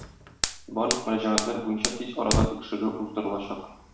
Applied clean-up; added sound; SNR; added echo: none; Fire; 2 dB; reverberation time 0.7 s.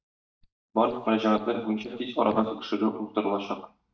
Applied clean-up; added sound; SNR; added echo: neural mask model DeepFilterNet 3.